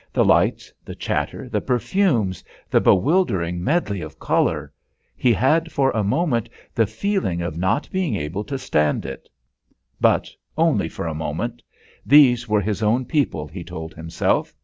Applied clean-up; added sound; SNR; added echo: none; none; none; none.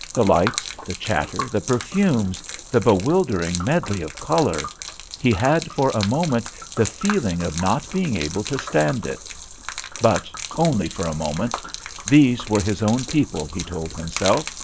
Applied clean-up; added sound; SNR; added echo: none; Gurgling / Liquid; 11 dB; none.